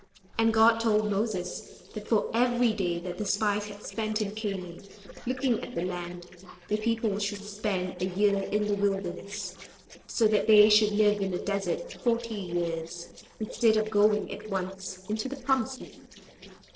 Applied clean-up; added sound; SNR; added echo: neural separator model SepFormer DNS4.